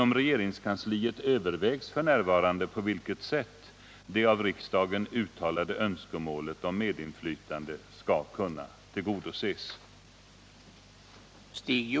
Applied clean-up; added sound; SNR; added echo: none; none; none; none.